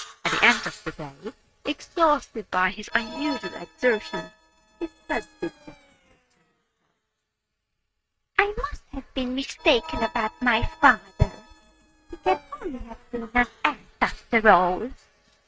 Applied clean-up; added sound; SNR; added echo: neural mask model RNNoise.